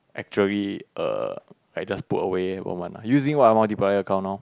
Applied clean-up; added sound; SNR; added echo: none; none; none; none.